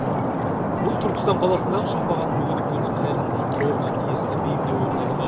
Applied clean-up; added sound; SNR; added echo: none; Stream; -5 dB; reverberation time 2.4 s.